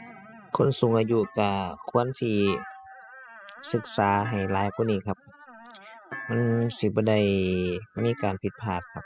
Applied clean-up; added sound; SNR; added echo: classical method spectral subtraction.